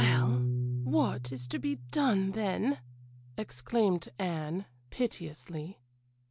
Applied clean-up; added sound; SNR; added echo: none; Piano; 3 dB; none.